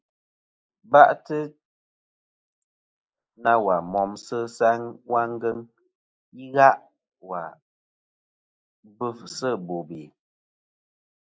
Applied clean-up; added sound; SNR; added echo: neural mask model Resemble Enhance denoiser.